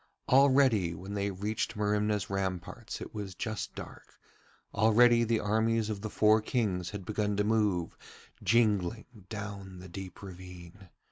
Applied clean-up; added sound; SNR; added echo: none; none; none; none.